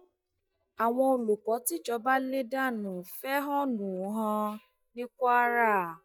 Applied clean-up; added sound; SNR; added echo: neural mask model DeepFilterNet 3.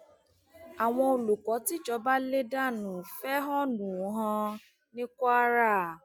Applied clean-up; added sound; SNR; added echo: none; none; none; none.